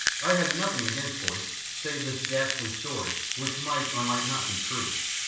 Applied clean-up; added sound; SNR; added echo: none; Rattle (instrument); -1 dB; reverberation time 0.7 s.